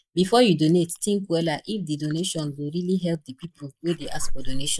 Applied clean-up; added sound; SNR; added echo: neural mask model Resemble Enhance denoiser.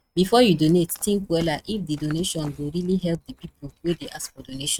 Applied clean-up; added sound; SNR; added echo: neural mask model RNNoise.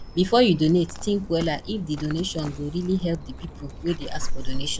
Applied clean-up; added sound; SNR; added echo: none; Dog; 5 dB; none.